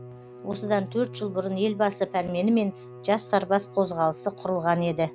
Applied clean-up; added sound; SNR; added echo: none; Bowed string instrument; 17 dB; none.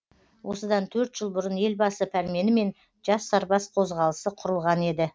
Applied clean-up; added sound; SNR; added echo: none; none; none; none.